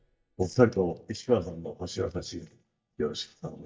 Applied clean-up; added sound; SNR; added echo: neural mask model DeepFilterNet 3.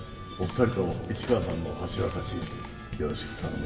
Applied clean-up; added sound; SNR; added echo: none; Crack; 19 dB; reverberation time 1.9 s.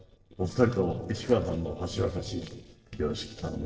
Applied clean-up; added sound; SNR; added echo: neural separator model SepFormer DNS4.